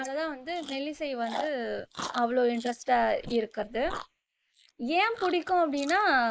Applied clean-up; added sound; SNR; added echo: neural mask model Resemble Enhance denoiser.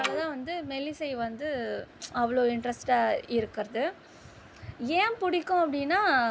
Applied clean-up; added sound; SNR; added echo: none; none; none; none.